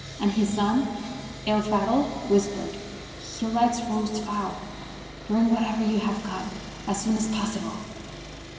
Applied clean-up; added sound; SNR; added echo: none; Sawing; 13 dB; reverberation time 1.8 s.